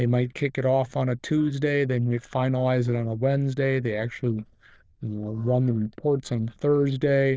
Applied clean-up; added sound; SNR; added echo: neural diffusion model UNIVERSE++.